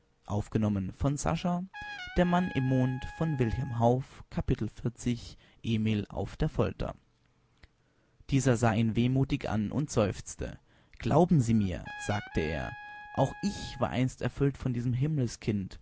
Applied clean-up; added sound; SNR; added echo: none; Trumpet; 17 dB; none.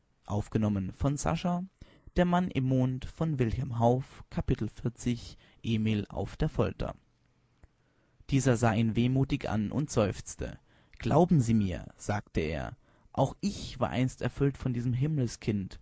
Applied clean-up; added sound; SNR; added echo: neural mask model Resemble Enhance denoiser.